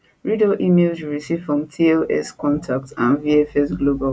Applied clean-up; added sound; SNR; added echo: none; none; none; none.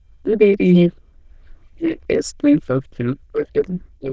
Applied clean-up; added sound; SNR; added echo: neural diffusion model UNIVERSE++.